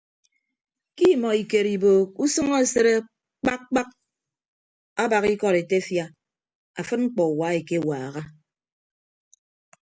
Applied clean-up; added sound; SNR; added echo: none; none; none; none.